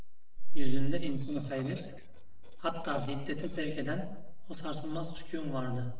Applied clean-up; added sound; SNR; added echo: neural separator model SepFormer DNS4.